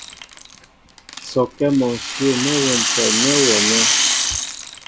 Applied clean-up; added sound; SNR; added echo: none; Rattle; -1 dB; none.